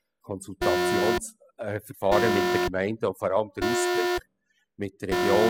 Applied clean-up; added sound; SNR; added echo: classical method spectral subtraction.